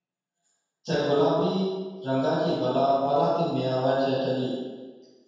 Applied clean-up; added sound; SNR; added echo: none; none; none; reverberation time 1.2 s.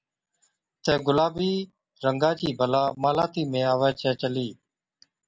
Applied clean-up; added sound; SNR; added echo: none; none; none; none.